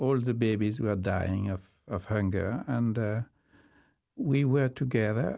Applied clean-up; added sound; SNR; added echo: none; none; none; none.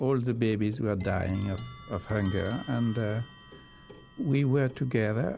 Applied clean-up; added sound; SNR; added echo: none; Clock; 15 dB; none.